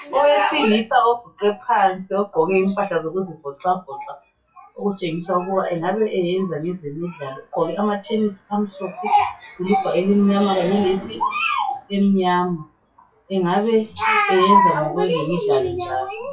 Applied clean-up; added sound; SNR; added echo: classical method WPE with log-MMSE.